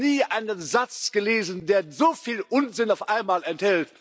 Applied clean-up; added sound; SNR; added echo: none; none; none; none.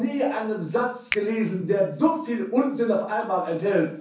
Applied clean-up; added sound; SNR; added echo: none; Finger snapping; 15 dB; reverberation time 0.6 s.